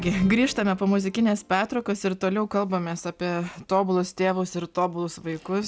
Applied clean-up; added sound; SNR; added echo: none; none; none; none.